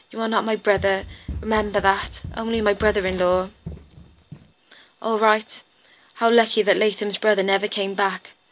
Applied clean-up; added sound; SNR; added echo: none; Run; 14 dB; none.